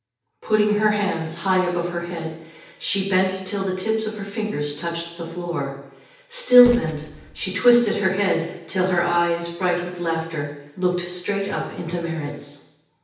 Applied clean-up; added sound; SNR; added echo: none; Gunshot, gunfire; 17 dB; reverberation time 0.9 s.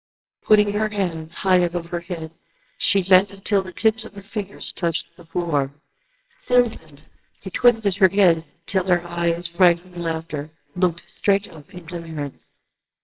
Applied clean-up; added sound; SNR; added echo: neural separator model SepFormer WHAMR!.